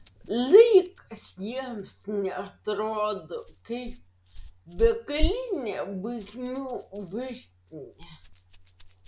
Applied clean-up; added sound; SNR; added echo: none; Rattle; 9 dB; none.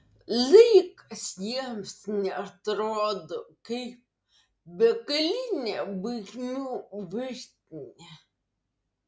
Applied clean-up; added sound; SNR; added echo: none; none; none; none.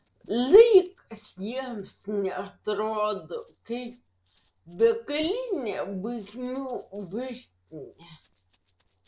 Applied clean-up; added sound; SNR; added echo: neural separator model SepFormer DNS4.